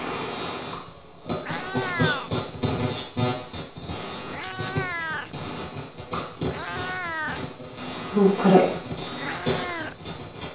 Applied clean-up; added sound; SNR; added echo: none; Meow; 9 dB; reverberation time 0.6 s.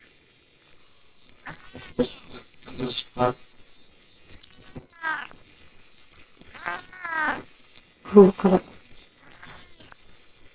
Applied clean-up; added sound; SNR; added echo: neural separator model SepFormer WHAMR!.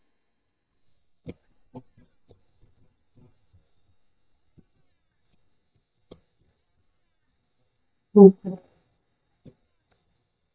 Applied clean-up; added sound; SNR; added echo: neural mask model DeepFilterNet 3.